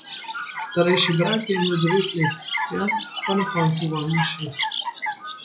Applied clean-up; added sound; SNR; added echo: classical method log-MMSE.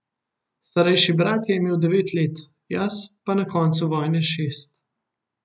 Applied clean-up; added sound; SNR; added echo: none; none; none; none.